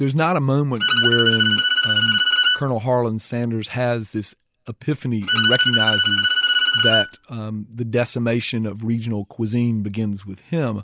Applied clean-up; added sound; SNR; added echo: none; Bowed string instrument; -3 dB; none.